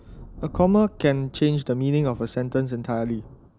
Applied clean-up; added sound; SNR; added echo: none; Thunder; 18 dB; none.